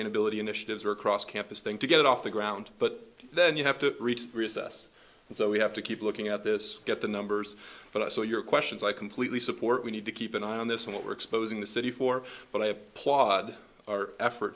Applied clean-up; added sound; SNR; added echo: none; none; none; none.